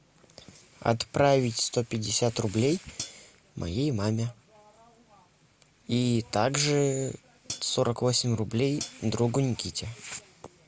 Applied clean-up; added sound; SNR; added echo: none; Hi-hat; 12 dB; none.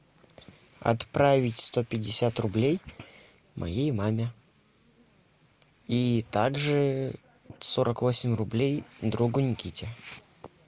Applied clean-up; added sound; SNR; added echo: neural mask model Resemble Enhance denoiser.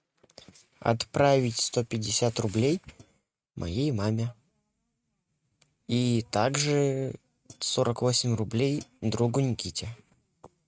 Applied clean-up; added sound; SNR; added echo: neural mask model RNNoise.